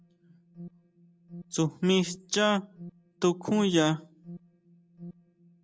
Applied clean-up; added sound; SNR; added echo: none; Alarm; 19 dB; none.